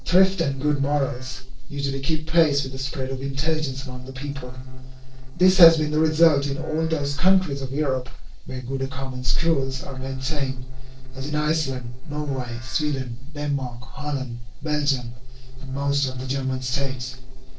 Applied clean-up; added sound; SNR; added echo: neural separator model SepFormer DNS4.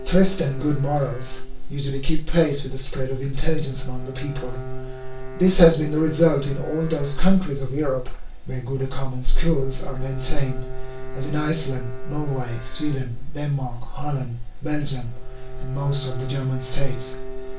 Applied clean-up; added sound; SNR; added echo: none; Bowed string instrument; 18 dB; reverberation time 0.2 s.